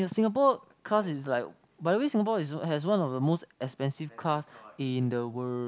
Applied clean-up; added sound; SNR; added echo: none; none; none; none.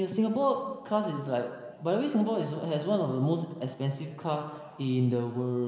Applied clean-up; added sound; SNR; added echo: none; none; none; reverberation time 2.1 s.